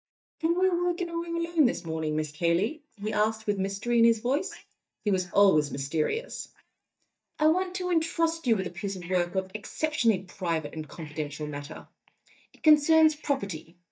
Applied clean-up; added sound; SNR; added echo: neural mask model DeepFilterNet 3.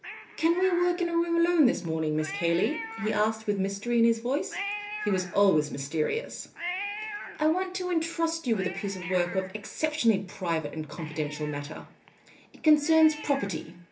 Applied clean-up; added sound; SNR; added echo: none; Cat; 14 dB; reverberation time 0.3 s.